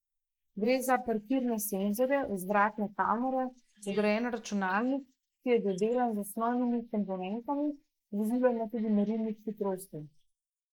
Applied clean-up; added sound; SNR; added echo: neural mask model Resemble Enhance denoiser.